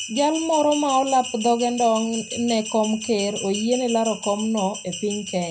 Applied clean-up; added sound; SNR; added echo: none; Bell; 11 dB; reverberation time 0.4 s.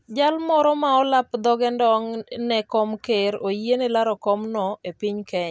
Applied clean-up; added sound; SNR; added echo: none; none; none; none.